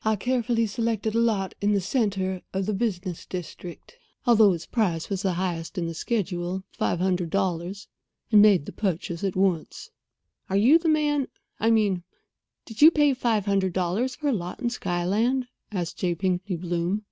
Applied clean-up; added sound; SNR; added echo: none; none; none; none.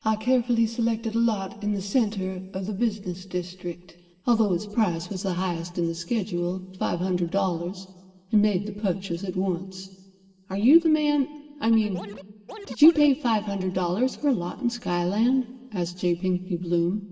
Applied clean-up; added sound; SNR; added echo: none; Scratching (performance technique); 14 dB; reverberation time 1.3 s.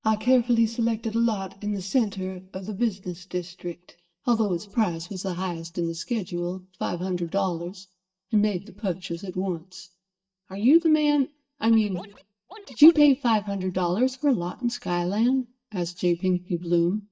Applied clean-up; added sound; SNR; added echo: neural mask model DeepFilterNet 3.